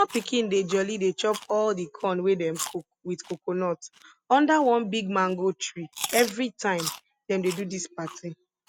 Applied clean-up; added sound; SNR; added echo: none; Chewing, mastication; 15 dB; none.